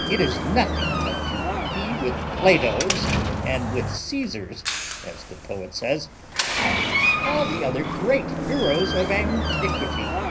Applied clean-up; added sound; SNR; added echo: none; Door; 0 dB; reverberation time 0.4 s.